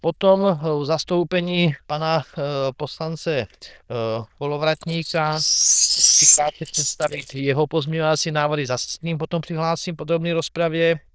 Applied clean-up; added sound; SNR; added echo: neural diffusion model UNIVERSE++.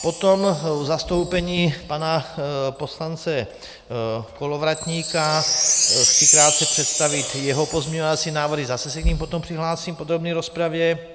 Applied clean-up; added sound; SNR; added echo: none; Wind chime; 2 dB; none.